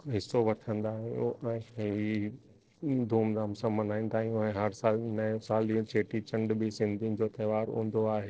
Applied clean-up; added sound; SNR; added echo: neural separator model SepFormer DNS4.